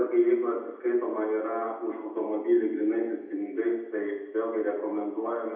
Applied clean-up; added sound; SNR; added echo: none; none; none; reverberation time 0.8 s.